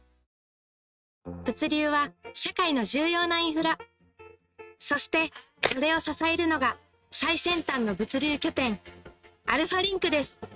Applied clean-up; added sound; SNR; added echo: neural mask model RNNoise.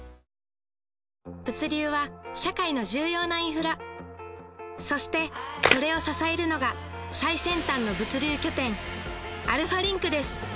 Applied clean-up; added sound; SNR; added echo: none; Camera; -2 dB; none.